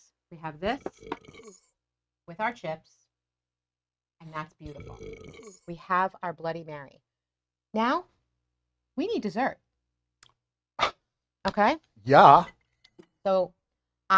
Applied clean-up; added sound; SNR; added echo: neural mask model RNNoise.